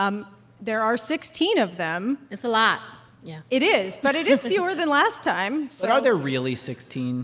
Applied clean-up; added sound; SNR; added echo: none; none; none; none.